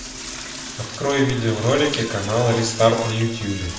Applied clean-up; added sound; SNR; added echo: none; Toilet flush / Door; 12 dB; reverberation time 1.0 s.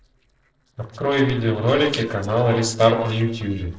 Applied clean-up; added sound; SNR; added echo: neural separator model SepFormer DNS4.